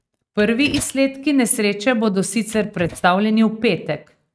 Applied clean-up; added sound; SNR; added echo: neural mask model RNNoise.